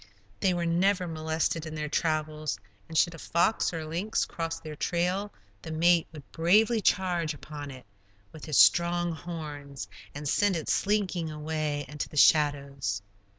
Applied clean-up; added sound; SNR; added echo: none; none; none; none.